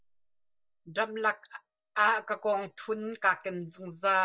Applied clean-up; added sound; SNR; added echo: neural mask model DeepFilterNet 3.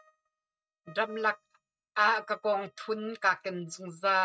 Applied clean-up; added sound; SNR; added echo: neural mask model RNNoise.